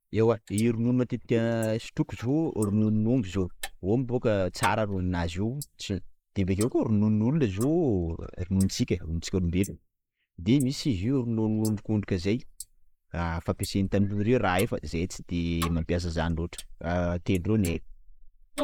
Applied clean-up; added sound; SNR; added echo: neural mask model Resemble Enhance denoiser.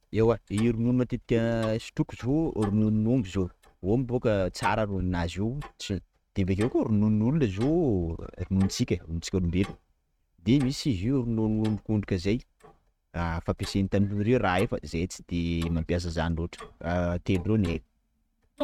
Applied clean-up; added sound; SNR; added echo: neural mask model RNNoise.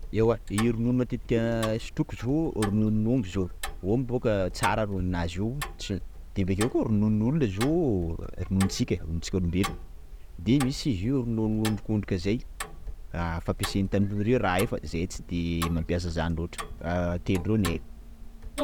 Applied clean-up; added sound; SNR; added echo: none; Tick-tock; 10 dB; none.